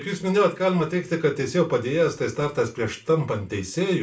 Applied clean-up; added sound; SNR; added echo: none; none; none; reverberation time 0.3 s.